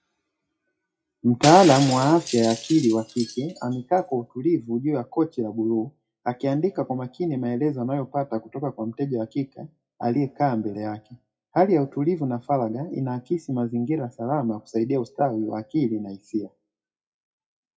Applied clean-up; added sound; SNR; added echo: classical method WPE with log-MMSE.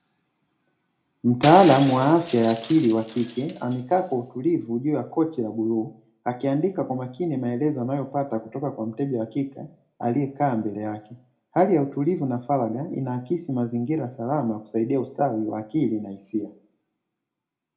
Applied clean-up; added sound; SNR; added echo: none; Shatter; 10 dB; reverberation time 0.4 s.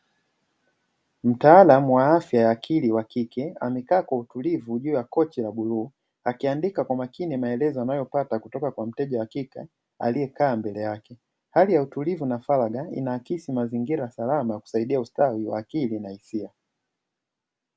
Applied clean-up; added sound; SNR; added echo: none; none; none; none.